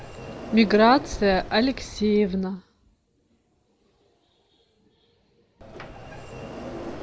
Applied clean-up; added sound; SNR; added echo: none; Sliding door; 14 dB; none.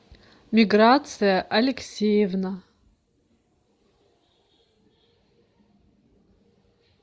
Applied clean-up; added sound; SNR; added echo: none; none; none; none.